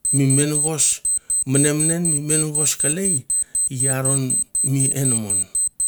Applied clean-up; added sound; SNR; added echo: none; Alarm; -1 dB; none.